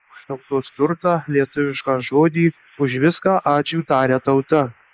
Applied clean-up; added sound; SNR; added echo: neural mask model Resemble Enhance denoiser.